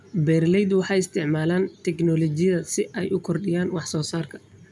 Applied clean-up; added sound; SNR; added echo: none; none; none; none.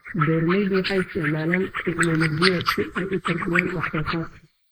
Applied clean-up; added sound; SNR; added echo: neural mask model Resemble Enhance denoiser.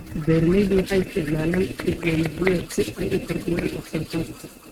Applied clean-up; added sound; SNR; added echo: neural mask model RNNoise.